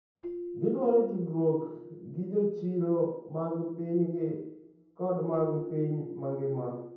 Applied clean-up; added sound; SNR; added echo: none; Keyboard (musical); 13 dB; reverberation time 0.9 s.